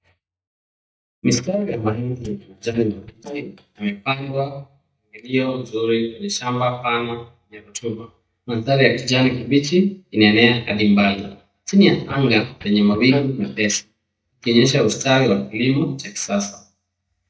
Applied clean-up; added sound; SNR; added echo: neural mask model DeepFilterNet 3.